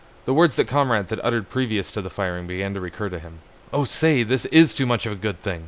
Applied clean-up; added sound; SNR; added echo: none; none; none; none.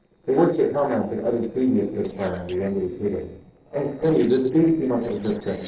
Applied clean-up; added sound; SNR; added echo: neural separator model SepFormer DNS4.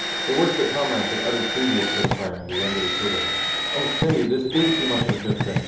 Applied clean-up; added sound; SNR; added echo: none; Drill; 0 dB; reverberation time 2.8 s.